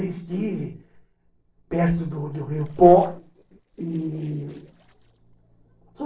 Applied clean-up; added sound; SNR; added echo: neural separator model SepFormer DNS4.